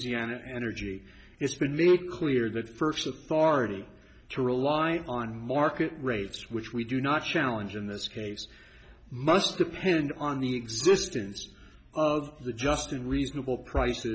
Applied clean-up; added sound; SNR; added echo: none; none; none; none.